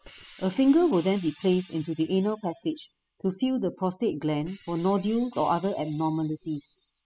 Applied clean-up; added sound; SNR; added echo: classical method spectral subtraction.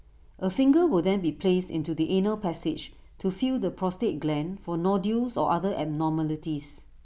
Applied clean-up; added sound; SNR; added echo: none; none; none; none.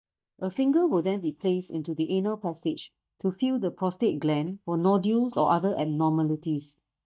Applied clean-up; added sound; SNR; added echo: neural mask model DeepFilterNet 3.